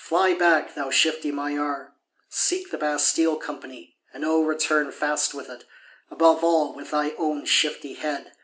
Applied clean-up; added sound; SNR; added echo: none; none; none; none.